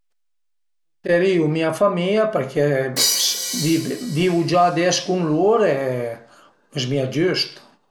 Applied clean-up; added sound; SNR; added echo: none; Crash cymbal; 7 dB; none.